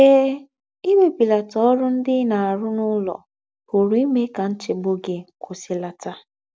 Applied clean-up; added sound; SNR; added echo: none; none; none; none.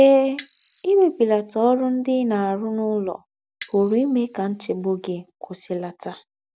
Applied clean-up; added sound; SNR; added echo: none; Bicycle bell; 3 dB; none.